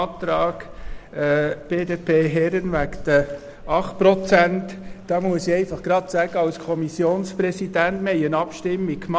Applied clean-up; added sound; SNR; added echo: none; Bathtub (filling or washing); 17 dB; none.